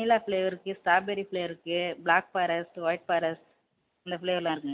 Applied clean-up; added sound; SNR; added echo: none; none; none; none.